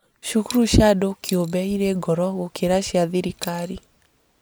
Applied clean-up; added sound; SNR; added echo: none; Coin (dropping); 18 dB; none.